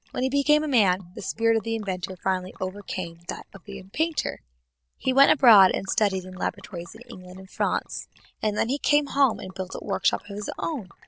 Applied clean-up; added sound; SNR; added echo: neural separator model SepFormer DNS4.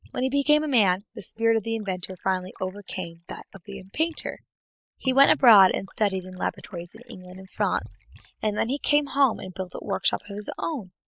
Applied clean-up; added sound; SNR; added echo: neural mask model Resemble Enhance denoiser.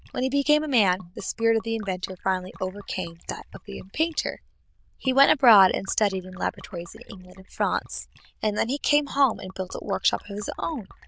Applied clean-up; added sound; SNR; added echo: neural diffusion model UNIVERSE++.